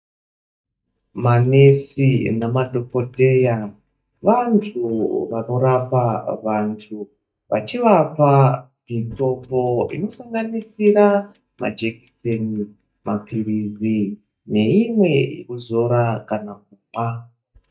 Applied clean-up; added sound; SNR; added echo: neural mask model DeepFilterNet 3.